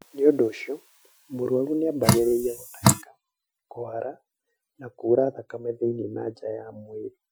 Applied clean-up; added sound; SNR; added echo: classical method Wiener filter.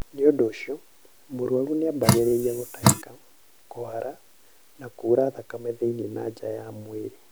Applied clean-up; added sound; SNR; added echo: none; Drip; -5 dB; none.